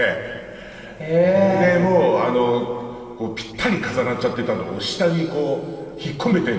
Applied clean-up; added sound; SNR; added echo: none; none; none; reverberation time 2.6 s.